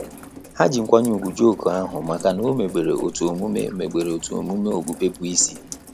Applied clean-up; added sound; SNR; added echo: none; Rain; 18 dB; none.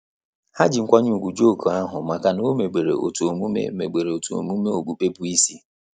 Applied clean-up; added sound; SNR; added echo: none; none; none; none.